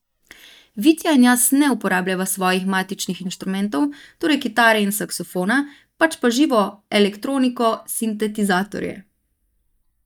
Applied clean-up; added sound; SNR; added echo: neural mask model DeepFilterNet 3.